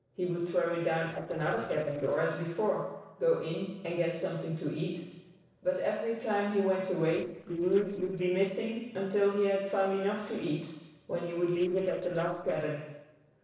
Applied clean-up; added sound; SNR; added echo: neural separator model SepFormer DNS4.